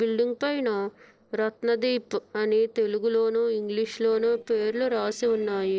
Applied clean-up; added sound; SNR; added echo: neural separator model SepFormer DNS4.